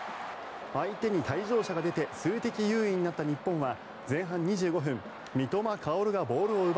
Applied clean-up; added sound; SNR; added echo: none; none; none; none.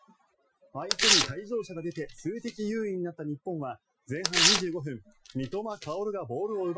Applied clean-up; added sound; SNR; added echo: classical method Wiener filter.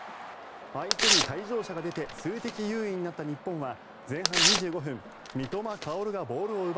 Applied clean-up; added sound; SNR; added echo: none; Tearing; -3 dB; none.